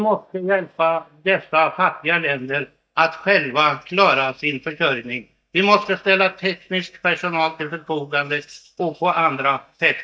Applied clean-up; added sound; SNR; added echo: neural mask model DeepFilterNet 3.